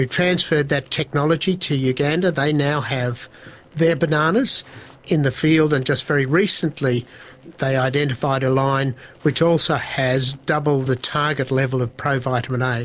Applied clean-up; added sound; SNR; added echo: neural separator model SepFormer DNS4.